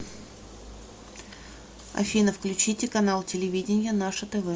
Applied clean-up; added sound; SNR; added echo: none; none; none; none.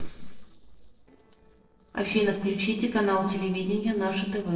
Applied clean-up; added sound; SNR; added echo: neural separator model SepFormer DNS4.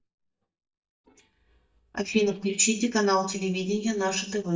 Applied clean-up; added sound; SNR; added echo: neural mask model DeepFilterNet 3.